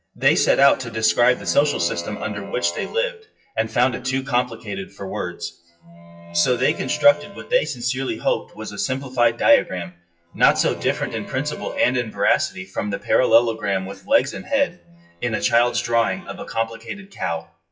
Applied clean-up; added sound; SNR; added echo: classical method WPE with log-MMSE.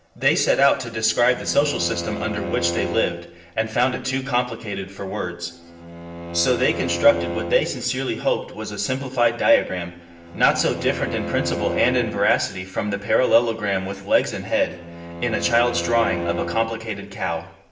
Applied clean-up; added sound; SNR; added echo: none; Bowed string instrument; 10 dB; reverberation time 0.7 s.